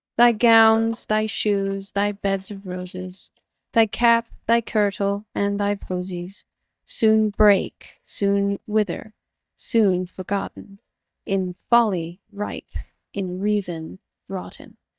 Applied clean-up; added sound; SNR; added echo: neural mask model DeepFilterNet 3.